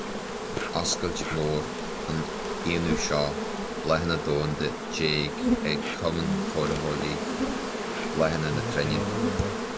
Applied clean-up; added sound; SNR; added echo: none; Insect; 0 dB; none.